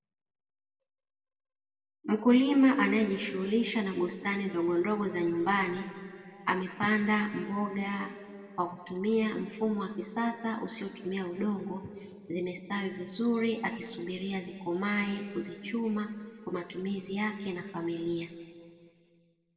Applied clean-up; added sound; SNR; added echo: none; none; none; reverberation time 1.9 s.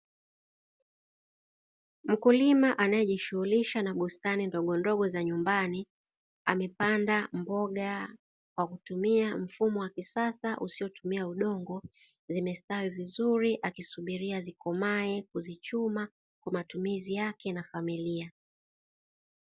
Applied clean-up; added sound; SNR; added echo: none; none; none; none.